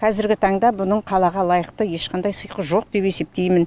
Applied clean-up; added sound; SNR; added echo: none; none; none; none.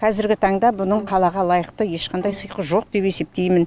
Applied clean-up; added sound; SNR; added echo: none; Bowed string instrument; 19 dB; none.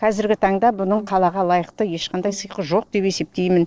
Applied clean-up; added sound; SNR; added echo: neural separator model SepFormer DNS4.